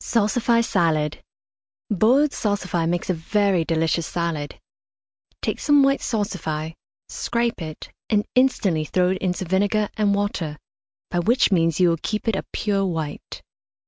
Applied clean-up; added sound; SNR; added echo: none; none; none; none.